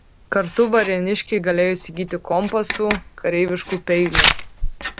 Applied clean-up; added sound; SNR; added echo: none; Writing; 4 dB; none.